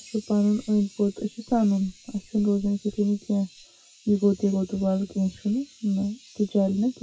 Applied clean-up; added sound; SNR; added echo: classical method WPE with log-MMSE.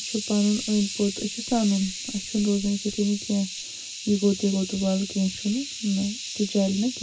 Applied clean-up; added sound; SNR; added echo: none; Hiss; 9 dB; reverberation time 0.4 s.